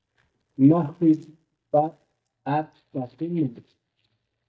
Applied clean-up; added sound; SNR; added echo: neural mask model DeepFilterNet 3.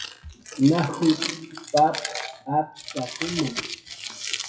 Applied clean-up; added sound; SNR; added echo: classical method WPE with log-MMSE.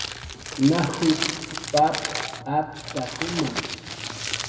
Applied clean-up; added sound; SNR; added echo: none; Crumpling, crinkling; 5 dB; reverberation time 2.1 s.